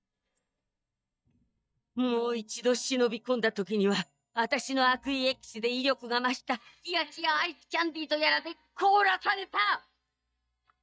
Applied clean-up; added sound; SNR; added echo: neural mask model DeepFilterNet 3.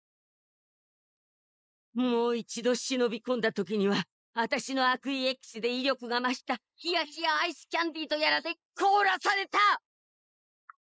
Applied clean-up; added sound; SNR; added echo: neural mask model Resemble Enhance denoiser.